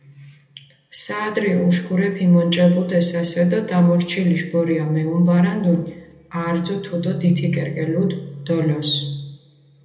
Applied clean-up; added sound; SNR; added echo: none; none; none; reverberation time 0.8 s.